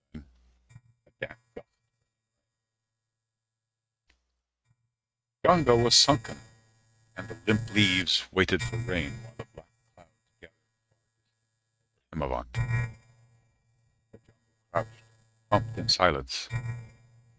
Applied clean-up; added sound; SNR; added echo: neural mask model RNNoise.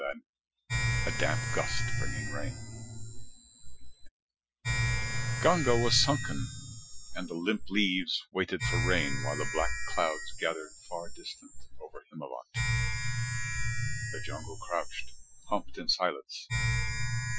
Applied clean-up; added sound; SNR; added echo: classical method Wiener filter.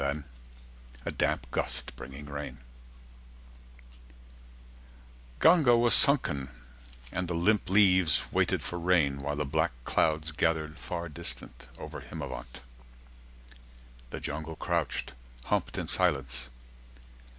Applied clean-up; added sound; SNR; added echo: none; none; none; none.